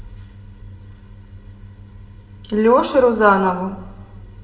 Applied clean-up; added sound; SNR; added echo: none; none; none; reverberation time 0.8 s.